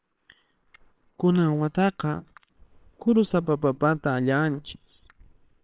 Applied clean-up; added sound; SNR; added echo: neural separator model SepFormer WHAMR!.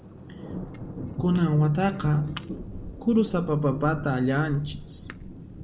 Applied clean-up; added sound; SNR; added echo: none; Thunder; 11 dB; reverberation time 0.3 s.